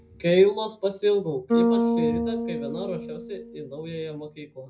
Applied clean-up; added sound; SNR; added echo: none; Bass guitar; 1 dB; reverberation time 0.4 s.